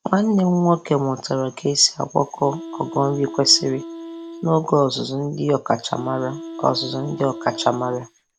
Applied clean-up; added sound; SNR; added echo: none; Wind instrument, woodwind instrument; 14 dB; none.